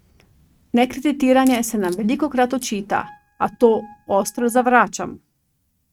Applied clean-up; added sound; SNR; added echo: neural mask model RNNoise.